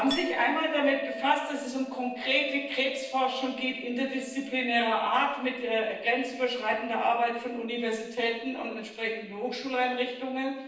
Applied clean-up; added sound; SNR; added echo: none; Chink, clink; 16 dB; reverberation time 0.9 s.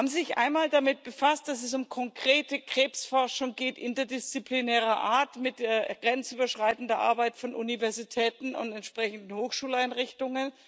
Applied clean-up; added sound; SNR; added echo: none; none; none; none.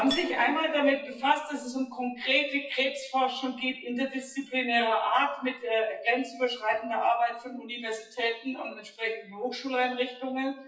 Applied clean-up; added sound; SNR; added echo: classical method WPE with log-MMSE.